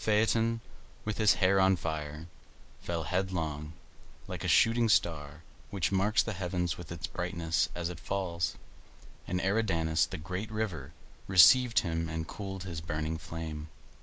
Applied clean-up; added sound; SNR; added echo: none; none; none; none.